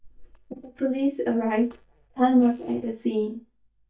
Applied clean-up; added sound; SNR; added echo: neural mask model DeepFilterNet 3.